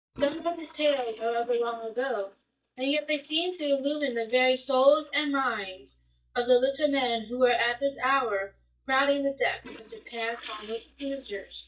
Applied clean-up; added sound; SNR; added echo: neural mask model DeepFilterNet 3.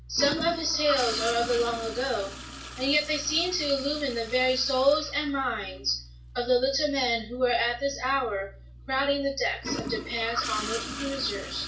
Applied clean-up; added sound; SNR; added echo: none; Toilet flush / Gurgling; 11 dB; reverberation time 0.3 s.